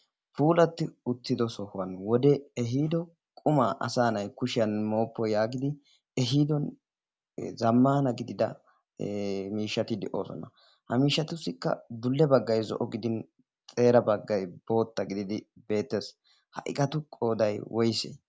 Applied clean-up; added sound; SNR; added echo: none; none; none; none.